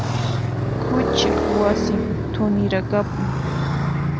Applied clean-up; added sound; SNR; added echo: none; Motorcycle; -3 dB; none.